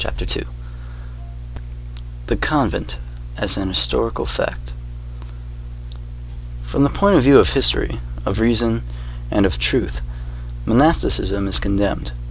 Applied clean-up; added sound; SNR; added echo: none; none; none; none.